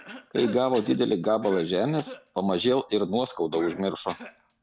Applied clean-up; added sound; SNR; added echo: none; Cough; 18 dB; none.